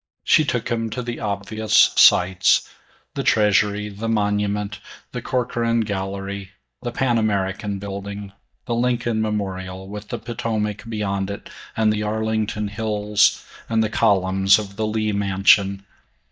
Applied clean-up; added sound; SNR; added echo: neural mask model DeepFilterNet 3.